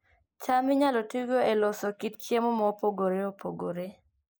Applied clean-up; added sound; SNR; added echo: neural mask model Resemble Enhance denoiser.